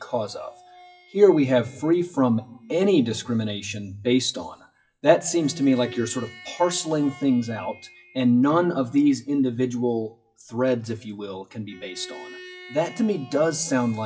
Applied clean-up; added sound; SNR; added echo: classical method WPE with log-MMSE.